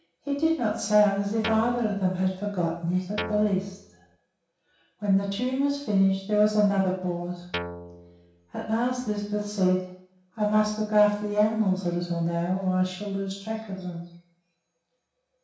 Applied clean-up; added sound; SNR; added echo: none; Guitar; 10 dB; reverberation time 0.6 s.